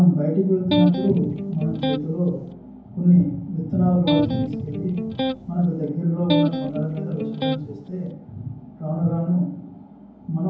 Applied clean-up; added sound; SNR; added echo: none; Electric guitar; 3 dB; reverberation time 0.9 s.